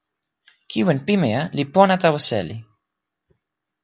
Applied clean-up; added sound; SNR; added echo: none; none; none; none.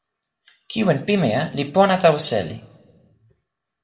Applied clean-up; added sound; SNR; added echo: none; none; none; reverberation time 0.6 s.